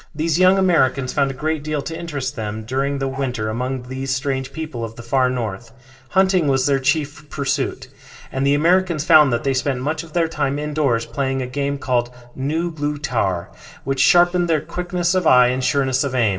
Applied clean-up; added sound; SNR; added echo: neural separator model SepFormer DNS4.